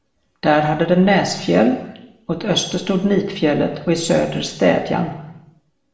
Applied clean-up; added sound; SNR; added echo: none; none; none; reverberation time 0.9 s.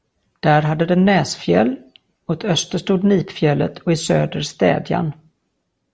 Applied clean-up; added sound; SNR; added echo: none; none; none; none.